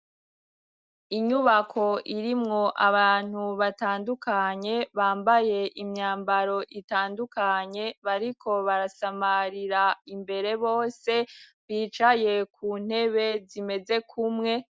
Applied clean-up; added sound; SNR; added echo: none; none; none; none.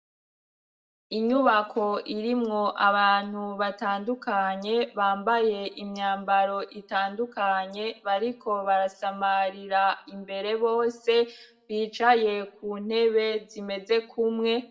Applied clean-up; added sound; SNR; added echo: none; none; none; reverberation time 0.3 s.